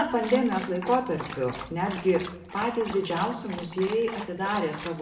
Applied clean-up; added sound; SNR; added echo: none; Dog; 12 dB; reverberation time 0.8 s.